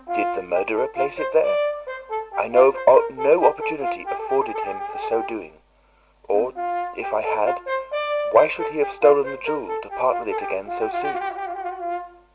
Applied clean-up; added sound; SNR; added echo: none; Brass instrument; 5 dB; none.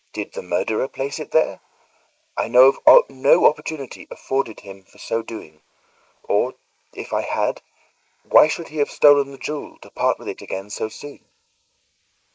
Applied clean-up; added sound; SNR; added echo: neural mask model Resemble Enhance denoiser.